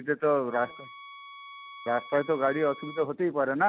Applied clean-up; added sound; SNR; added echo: none; Bowed string instrument; 18 dB; none.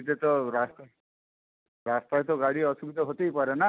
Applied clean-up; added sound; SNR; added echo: none; none; none; none.